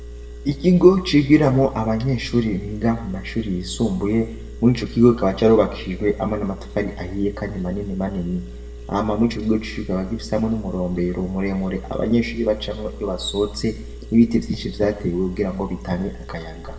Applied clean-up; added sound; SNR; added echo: none; Engine; 13 dB; reverberation time 0.9 s.